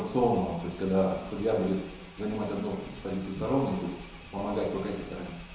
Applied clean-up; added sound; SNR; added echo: none; Engine; 18 dB; reverberation time 1.0 s.